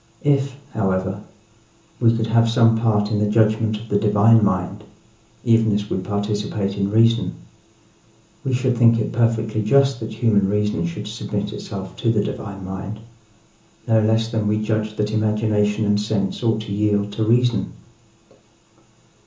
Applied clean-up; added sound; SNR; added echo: none; none; none; reverberation time 0.8 s.